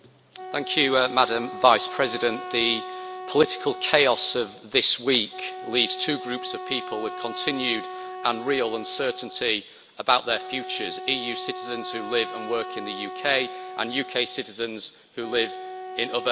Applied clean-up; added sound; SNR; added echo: none; Wind instrument, woodwind instrument; 11 dB; none.